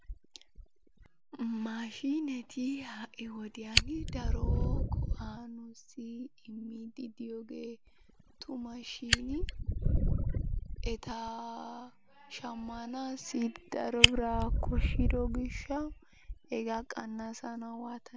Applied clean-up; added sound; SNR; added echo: none; Fire; -4 dB; none.